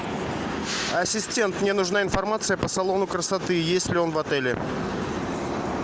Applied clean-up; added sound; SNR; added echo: none; none; none; none.